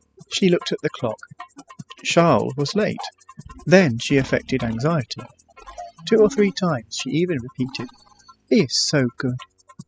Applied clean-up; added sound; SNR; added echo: classical method spectral subtraction.